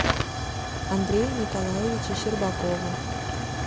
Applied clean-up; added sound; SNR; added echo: none; Tick / Hiss / Explosion / Fire; -1 dB; none.